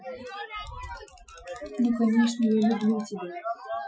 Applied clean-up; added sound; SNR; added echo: classical method Wiener filter.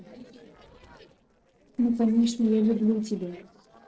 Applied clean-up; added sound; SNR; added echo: neural separator model SepFormer DNS4.